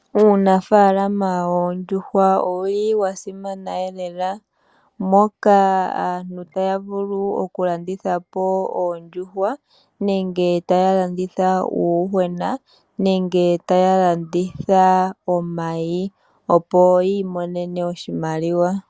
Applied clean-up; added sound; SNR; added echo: none; none; none; none.